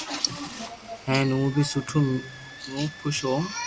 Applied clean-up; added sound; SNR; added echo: none; Engine starting / Car; 12 dB; none.